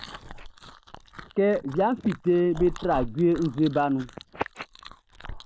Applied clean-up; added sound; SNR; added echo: none; Chewing, mastication; 14 dB; none.